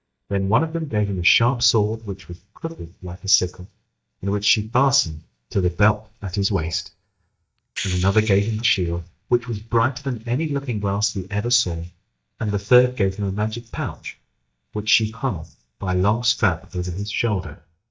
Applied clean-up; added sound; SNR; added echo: neural mask model DeepFilterNet 3.